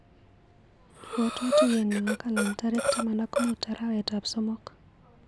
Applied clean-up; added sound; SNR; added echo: none; Breathing; 0 dB; none.